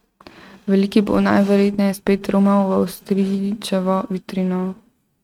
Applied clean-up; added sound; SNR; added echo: neural mask model RNNoise.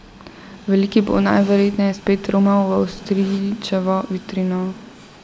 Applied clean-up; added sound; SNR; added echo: none; Train; 19 dB; none.